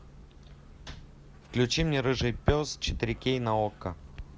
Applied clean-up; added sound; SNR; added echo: none; Breathing; 18 dB; none.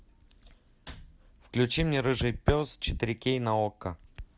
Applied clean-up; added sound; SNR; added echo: none; none; none; none.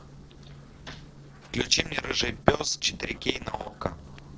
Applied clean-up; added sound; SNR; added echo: neural separator model SepFormer DNS4.